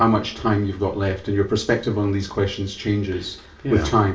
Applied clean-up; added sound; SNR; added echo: none; none; none; reverberation time 0.3 s.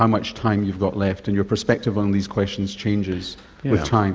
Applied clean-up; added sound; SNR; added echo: none; none; none; none.